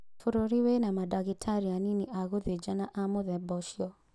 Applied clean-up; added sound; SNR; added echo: none; none; none; none.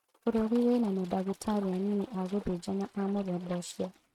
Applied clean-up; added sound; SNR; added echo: neural mask model RNNoise.